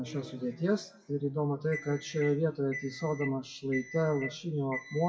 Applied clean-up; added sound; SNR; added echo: classical method WPE with log-MMSE.